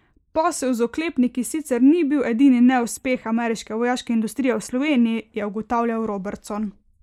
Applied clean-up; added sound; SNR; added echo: neural mask model Resemble Enhance denoiser.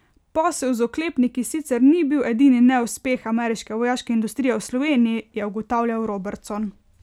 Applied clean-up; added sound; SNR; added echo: none; none; none; none.